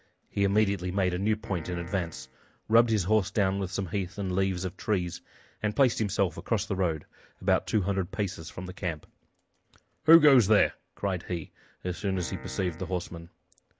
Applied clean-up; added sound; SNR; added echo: none; Piano; 16 dB; none.